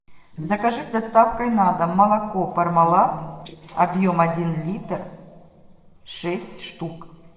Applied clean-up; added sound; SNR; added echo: neural separator model SepFormer DNS4.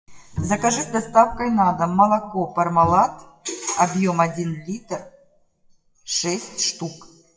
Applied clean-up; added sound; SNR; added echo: classical method WPE with log-MMSE.